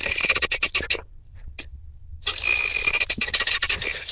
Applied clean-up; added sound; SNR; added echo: neural diffusion model UNIVERSE++.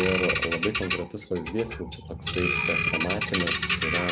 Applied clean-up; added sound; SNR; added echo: none; Bird vocalization, bird call, bird song; -2 dB; none.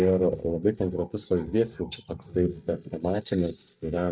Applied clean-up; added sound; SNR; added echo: neural mask model DeepFilterNet 3.